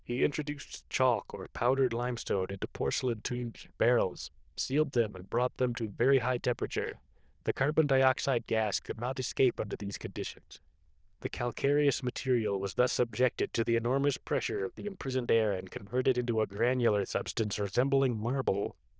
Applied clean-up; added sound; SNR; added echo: neural diffusion model UNIVERSE++.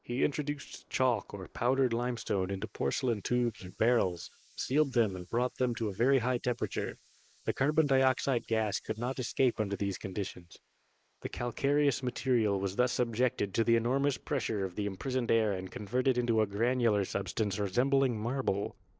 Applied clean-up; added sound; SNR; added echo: neural mask model Resemble Enhance denoiser.